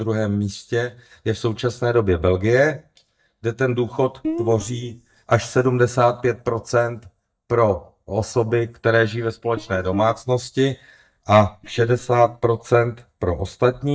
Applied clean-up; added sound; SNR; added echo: neural mask model DeepFilterNet 3.